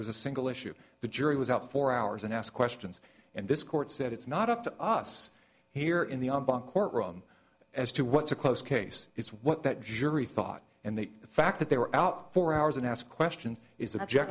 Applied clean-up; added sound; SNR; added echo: none; none; none; none.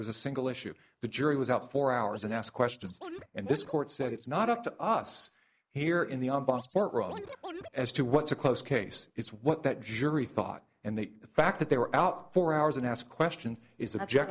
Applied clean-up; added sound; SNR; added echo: neural mask model Resemble Enhance denoiser.